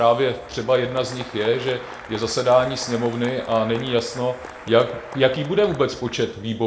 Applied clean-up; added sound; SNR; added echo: none; Applause; 17 dB; reverberation time 1.0 s.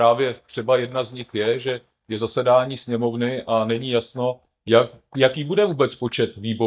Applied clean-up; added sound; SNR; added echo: neural mask model DeepFilterNet 3.